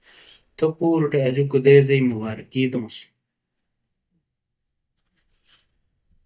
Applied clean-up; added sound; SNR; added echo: neural mask model DeepFilterNet 3.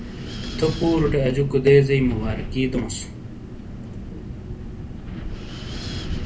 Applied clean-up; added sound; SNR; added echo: none; Wind; 7 dB; reverberation time 0.3 s.